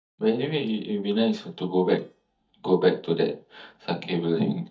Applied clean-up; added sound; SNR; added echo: neural mask model DeepFilterNet 3.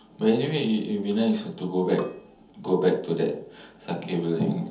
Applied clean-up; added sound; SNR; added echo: none; Cutlery, silverware / Dishes, pots, and pans; 14 dB; reverberation time 0.7 s.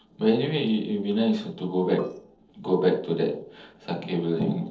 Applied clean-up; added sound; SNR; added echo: neural separator model SepFormer DNS4.